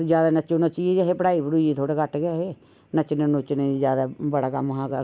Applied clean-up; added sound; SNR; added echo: none; none; none; none.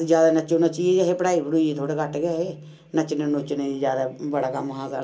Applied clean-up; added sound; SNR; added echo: none; none; none; reverberation time 0.2 s.